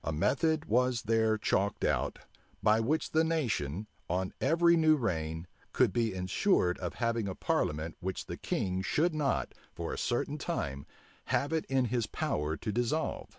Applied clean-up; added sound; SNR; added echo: none; none; none; none.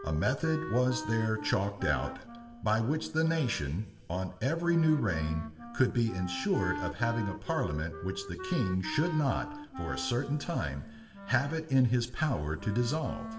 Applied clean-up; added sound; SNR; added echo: none; Wind instrument, woodwind instrument; 12 dB; reverberation time 1.9 s.